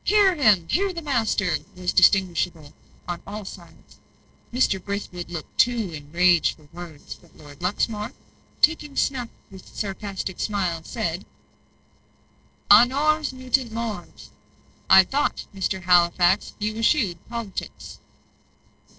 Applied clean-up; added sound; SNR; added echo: neural separator model SepFormer DNS4.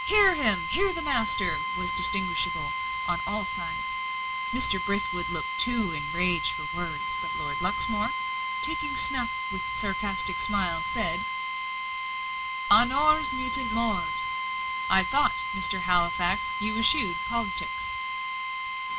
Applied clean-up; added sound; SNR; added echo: none; Drill; 3 dB; none.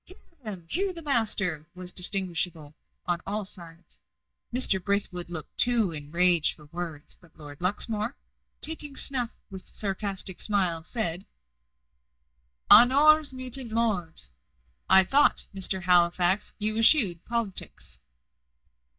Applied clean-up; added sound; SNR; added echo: neural mask model DeepFilterNet 3.